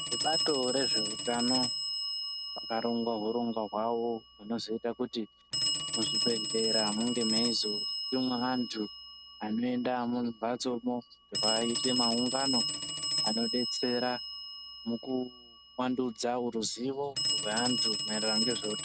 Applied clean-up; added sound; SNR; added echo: none; Telephone; 1 dB; none.